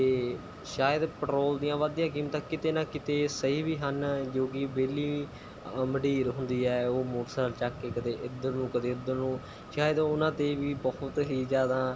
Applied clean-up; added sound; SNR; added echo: none; Mechanisms; 18 dB; none.